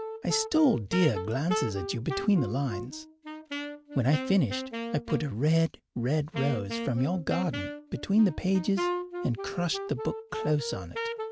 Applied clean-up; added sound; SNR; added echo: none; Wind instrument, woodwind instrument; 7 dB; none.